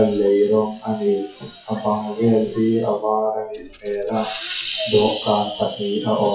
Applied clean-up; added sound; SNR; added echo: classical method WPE with log-MMSE.